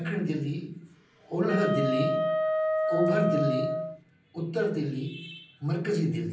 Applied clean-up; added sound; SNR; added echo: none; Wind instrument, woodwind instrument; -1 dB; reverberation time 0.6 s.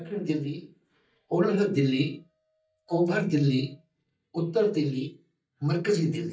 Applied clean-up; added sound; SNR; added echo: neural mask model DeepFilterNet 3.